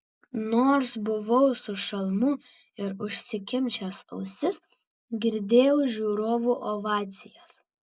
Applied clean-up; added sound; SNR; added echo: none; none; none; none.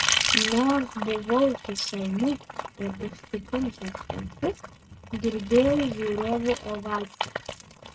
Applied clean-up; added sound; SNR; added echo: neural mask model RNNoise.